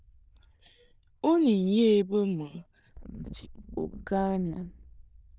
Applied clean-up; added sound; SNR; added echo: neural diffusion model UNIVERSE++.